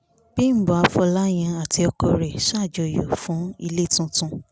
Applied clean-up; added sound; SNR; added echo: none; none; none; none.